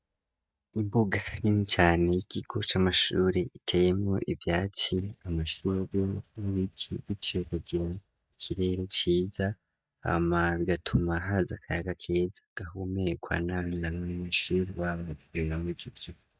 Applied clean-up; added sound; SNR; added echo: neural mask model DeepFilterNet 3.